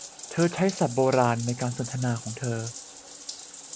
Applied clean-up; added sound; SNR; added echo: none; Bathtub (filling or washing); 13 dB; none.